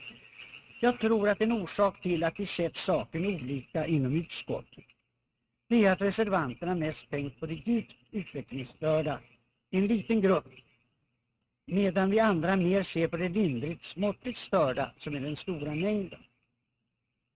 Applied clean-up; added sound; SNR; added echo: neural mask model RNNoise.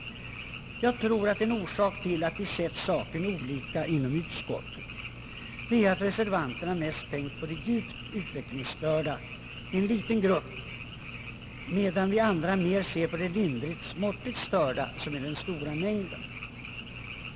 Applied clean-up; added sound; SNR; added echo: none; Frog; 11 dB; none.